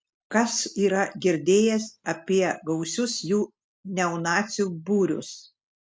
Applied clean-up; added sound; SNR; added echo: none; none; none; none.